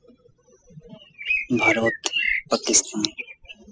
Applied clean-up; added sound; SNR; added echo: classical method spectral subtraction.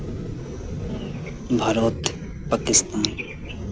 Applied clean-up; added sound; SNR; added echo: none; none; none; none.